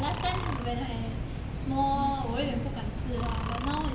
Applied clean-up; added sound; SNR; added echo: none; Breathing; 12 dB; none.